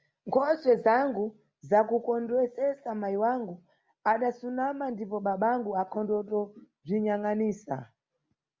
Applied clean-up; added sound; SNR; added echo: none; none; none; none.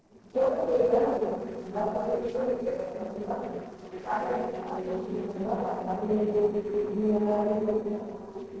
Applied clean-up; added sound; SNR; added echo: neural separator model SepFormer DNS4.